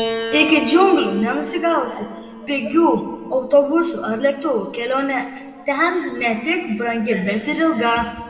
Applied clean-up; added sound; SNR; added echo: none; Piano; 14 dB; reverberation time 1.2 s.